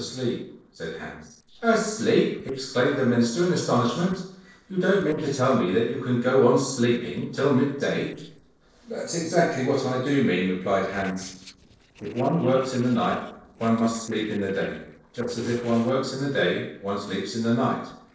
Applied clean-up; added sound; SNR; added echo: neural separator model SepFormer DNS4.